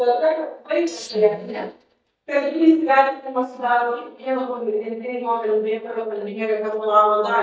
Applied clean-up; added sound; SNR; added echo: neural mask model DeepFilterNet 3.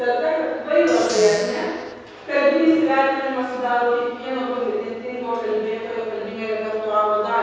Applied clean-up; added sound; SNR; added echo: none; Squeak / Cupboard open or close; 12 dB; reverberation time 0.6 s.